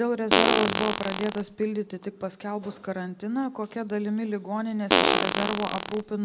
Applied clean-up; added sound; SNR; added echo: none; Fart; -4 dB; none.